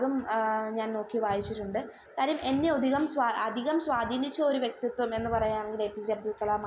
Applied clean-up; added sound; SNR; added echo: none; none; none; none.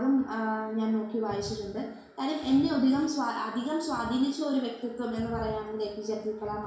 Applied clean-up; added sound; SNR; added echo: none; none; none; reverberation time 0.7 s.